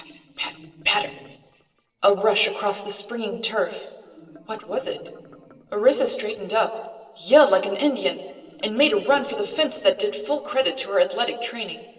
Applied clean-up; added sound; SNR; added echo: neural separator model SepFormer DNS4.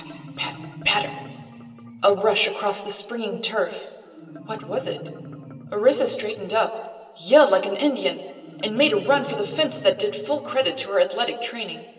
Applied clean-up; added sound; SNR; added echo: none; Marimba, xylophone; 18 dB; reverberation time 2.2 s.